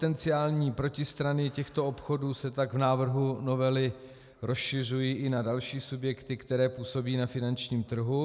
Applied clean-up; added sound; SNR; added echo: none; none; none; none.